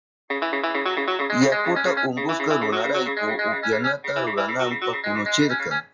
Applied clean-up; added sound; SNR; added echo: classical method WPE with log-MMSE.